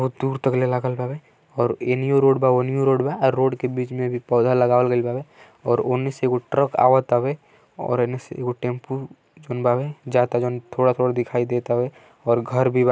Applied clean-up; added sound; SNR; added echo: none; none; none; none.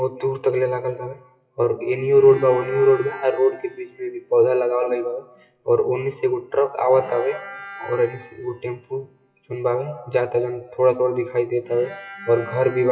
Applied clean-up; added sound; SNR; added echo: classical method WPE with log-MMSE.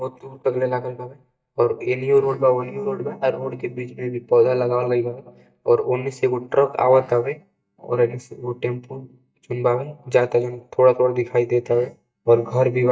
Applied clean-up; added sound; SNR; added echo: neural mask model DeepFilterNet 3.